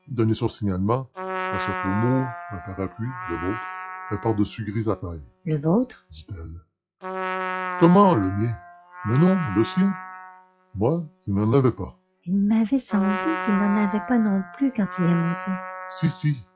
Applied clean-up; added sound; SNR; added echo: classical method log-MMSE.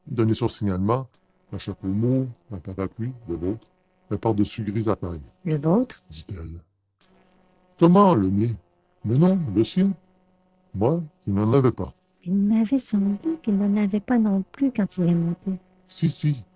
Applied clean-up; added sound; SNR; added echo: neural separator model SepFormer DNS4.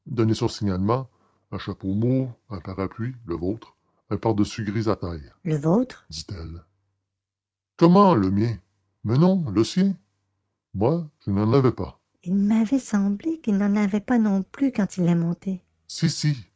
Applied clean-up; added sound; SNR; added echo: none; none; none; none.